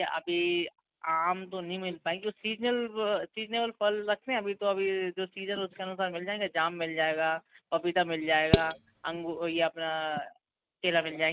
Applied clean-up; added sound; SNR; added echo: neural mask model RNNoise.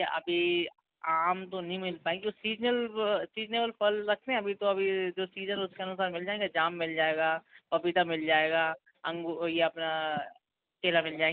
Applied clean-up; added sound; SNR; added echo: none; none; none; none.